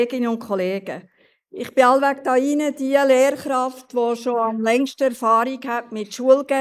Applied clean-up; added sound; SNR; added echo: neural mask model Resemble Enhance denoiser.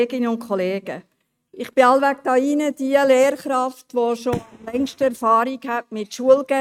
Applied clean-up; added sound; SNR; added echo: neural mask model RNNoise.